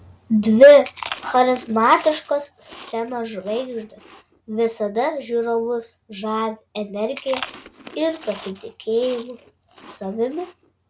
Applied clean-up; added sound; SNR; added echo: none; Chewing, mastication; 18 dB; none.